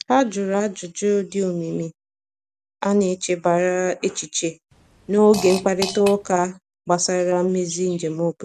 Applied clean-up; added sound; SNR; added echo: none; Fart; 11 dB; none.